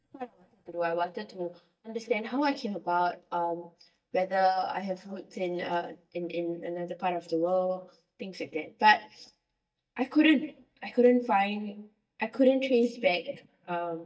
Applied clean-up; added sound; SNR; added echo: neural mask model DeepFilterNet 3.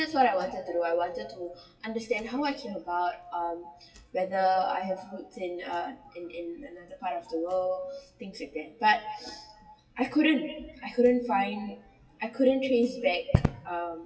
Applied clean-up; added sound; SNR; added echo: classical method WPE with log-MMSE.